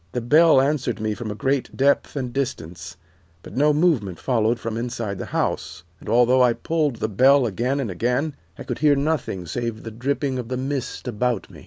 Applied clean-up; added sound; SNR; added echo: none; none; none; none.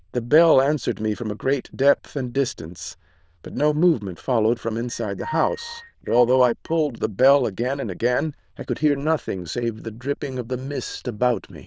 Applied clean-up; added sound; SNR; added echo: neural diffusion model UNIVERSE++.